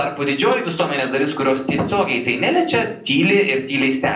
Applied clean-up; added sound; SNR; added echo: none; Cutlery, silverware; 14 dB; reverberation time 0.6 s.